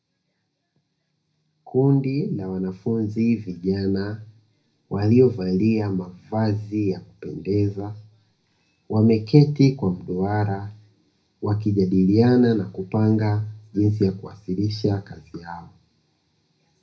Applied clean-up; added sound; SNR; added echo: none; none; none; reverberation time 0.4 s.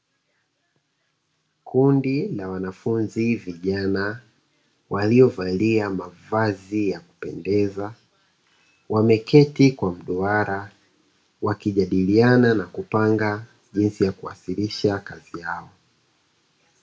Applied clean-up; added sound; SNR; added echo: none; none; none; none.